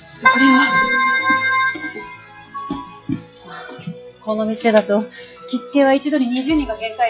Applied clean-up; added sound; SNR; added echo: classical method log-MMSE.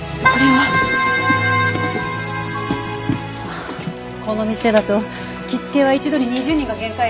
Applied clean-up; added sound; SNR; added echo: none; Keyboard (musical); 0 dB; none.